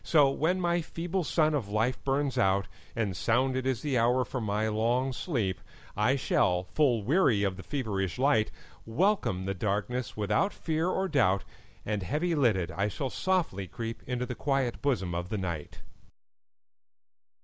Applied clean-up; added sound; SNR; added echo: none; none; none; none.